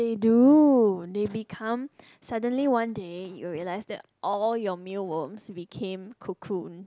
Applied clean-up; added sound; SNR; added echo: none; none; none; none.